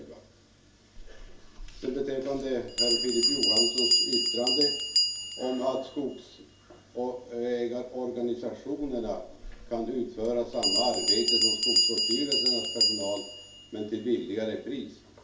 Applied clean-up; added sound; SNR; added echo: none; Bell; -2 dB; reverberation time 0.4 s.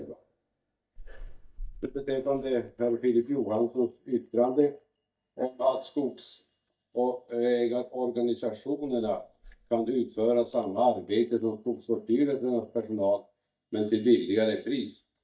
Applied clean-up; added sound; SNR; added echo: neural mask model DeepFilterNet 3.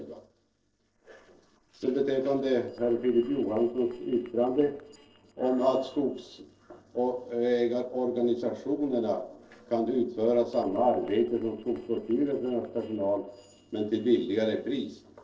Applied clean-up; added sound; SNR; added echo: neural separator model SepFormer DNS4.